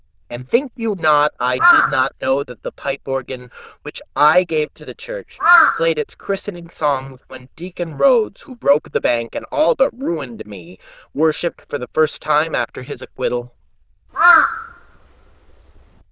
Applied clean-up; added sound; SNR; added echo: neural diffusion model UNIVERSE++.